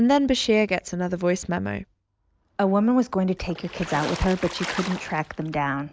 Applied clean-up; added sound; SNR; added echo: none; Water / Splash, splatter; 11 dB; none.